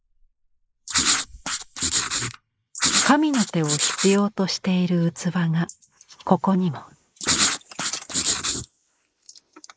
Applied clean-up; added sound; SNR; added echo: neural mask model Resemble Enhance denoiser.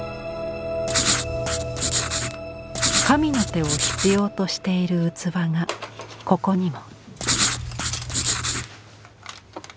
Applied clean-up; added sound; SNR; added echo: none; Writing; -1 dB; none.